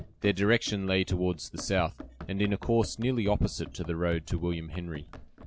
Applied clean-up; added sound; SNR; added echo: none; Run; 16 dB; none.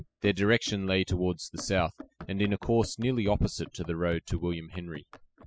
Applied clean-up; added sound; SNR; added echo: classical method spectral subtraction.